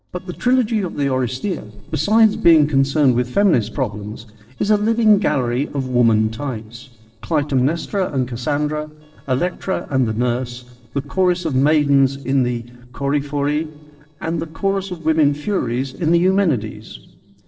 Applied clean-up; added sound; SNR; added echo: neural separator model SepFormer DNS4.